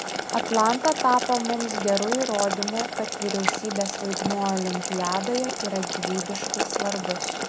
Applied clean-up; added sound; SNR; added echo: none; Boiling; 3 dB; none.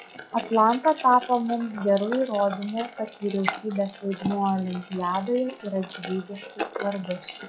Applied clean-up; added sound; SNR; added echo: classical method log-MMSE.